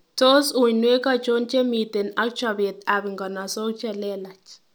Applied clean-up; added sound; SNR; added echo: none; none; none; none.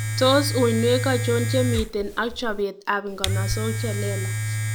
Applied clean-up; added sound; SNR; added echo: none; Domestic sounds, home sounds; 2 dB; none.